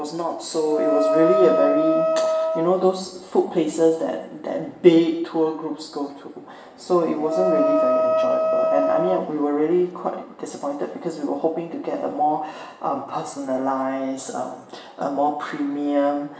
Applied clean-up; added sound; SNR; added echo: none; Wind instrument, woodwind instrument; -1 dB; reverberation time 0.8 s.